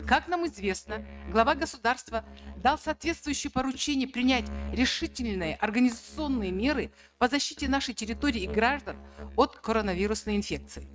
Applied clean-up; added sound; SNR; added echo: neural mask model RNNoise.